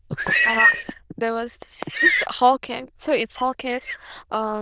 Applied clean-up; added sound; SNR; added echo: neural diffusion model UNIVERSE++.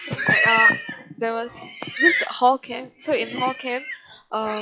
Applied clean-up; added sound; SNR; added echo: classical method log-MMSE.